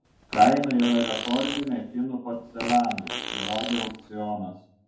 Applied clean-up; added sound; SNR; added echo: none; Fart; 9 dB; reverberation time 0.6 s.